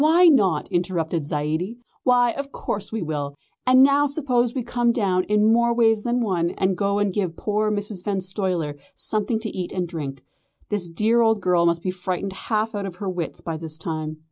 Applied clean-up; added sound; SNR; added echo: none; none; none; none.